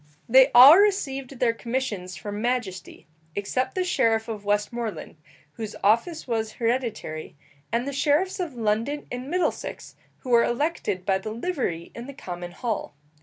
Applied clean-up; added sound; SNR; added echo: none; none; none; none.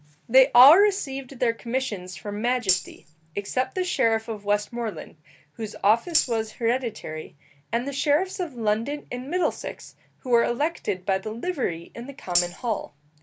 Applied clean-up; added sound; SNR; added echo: none; Tambourine; 6 dB; none.